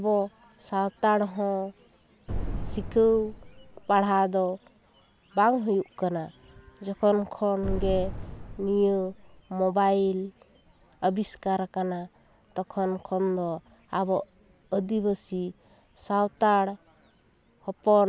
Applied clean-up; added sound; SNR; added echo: none; Boom; 6 dB; none.